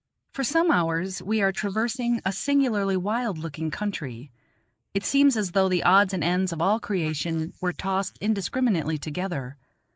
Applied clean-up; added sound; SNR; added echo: neural mask model Resemble Enhance denoiser.